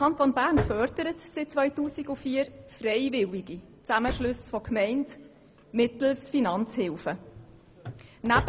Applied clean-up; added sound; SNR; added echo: none; Drawer open or close; 12 dB; none.